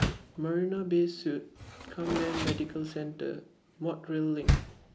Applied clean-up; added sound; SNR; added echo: none; Door; 2 dB; none.